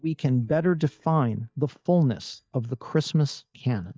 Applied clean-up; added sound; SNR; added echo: neural mask model DeepFilterNet 3.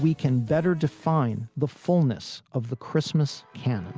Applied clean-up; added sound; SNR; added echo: none; none; none; none.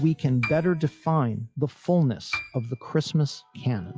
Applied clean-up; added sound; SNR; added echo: classical method log-MMSE.